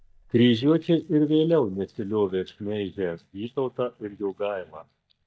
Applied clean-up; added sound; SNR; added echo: neural mask model DeepFilterNet 3.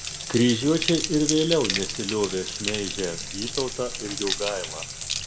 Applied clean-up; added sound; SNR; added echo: none; Bathtub (filling or washing); 5 dB; reverberation time 1.2 s.